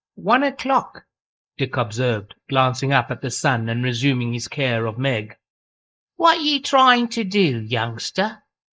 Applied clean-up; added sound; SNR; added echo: neural mask model Resemble Enhance denoiser.